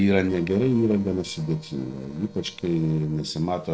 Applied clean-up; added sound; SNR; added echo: neural separator model SepFormer DNS4.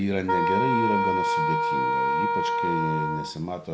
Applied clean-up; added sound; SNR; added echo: none; Wind instrument, woodwind instrument; -4 dB; none.